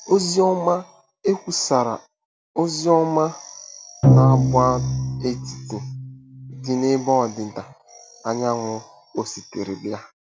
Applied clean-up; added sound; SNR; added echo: none; Bowed string instrument; -2 dB; none.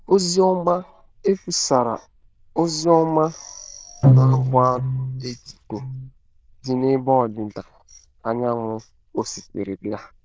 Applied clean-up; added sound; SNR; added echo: neural diffusion model UNIVERSE++.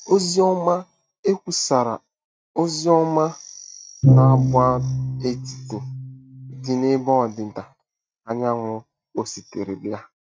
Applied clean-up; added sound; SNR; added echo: neural mask model RNNoise.